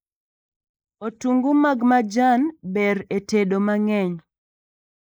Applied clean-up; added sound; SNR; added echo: neural mask model Resemble Enhance denoiser.